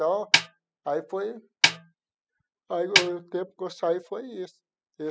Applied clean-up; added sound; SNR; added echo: classical method spectral subtraction.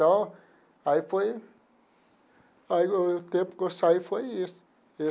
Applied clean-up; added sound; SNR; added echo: none; none; none; none.